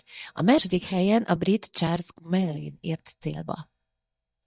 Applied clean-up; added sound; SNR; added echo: neural mask model DeepFilterNet 3.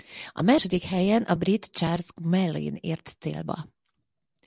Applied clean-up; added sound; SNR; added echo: none; none; none; none.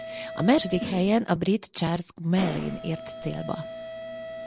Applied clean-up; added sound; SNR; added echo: none; Mechanisms; 11 dB; none.